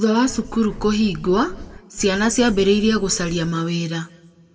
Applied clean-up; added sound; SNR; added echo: none; Bird; 15 dB; reverberation time 1.0 s.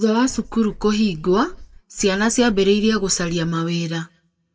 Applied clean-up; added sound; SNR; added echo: neural mask model DeepFilterNet 3.